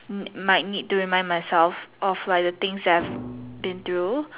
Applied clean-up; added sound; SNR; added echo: none; Thump, thud; 13 dB; none.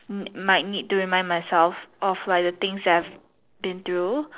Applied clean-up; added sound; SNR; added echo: neural separator model SepFormer DNS4.